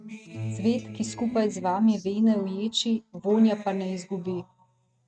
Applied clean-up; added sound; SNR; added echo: neural mask model RNNoise.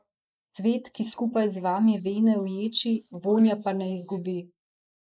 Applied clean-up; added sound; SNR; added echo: neural mask model Resemble Enhance denoiser.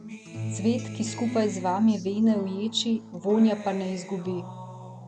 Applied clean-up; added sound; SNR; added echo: none; Acoustic guitar; 11 dB; none.